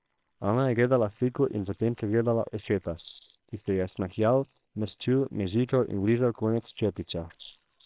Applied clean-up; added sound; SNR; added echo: neural separator model SepFormer WHAM!.